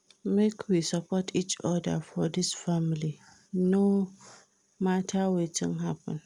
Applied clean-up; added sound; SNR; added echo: none; none; none; none.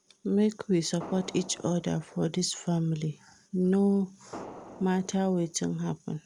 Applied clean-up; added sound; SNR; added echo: none; Fireworks; 16 dB; none.